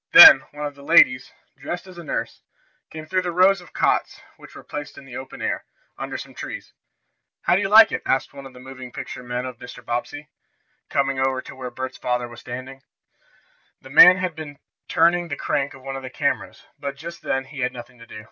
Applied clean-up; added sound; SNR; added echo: none; none; none; none.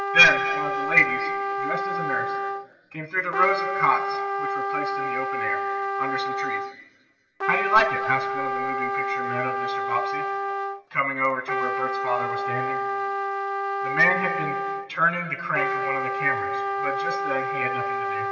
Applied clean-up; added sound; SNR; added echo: none; Trumpet; 1 dB; reverberation time 2.3 s.